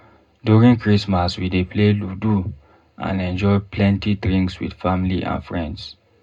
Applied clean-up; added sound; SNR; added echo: none; none; none; reverberation time 0.2 s.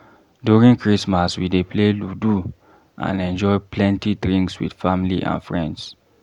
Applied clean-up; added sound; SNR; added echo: none; none; none; none.